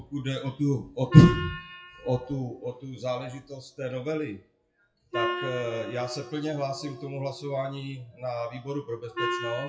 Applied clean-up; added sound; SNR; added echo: classical method WPE with log-MMSE.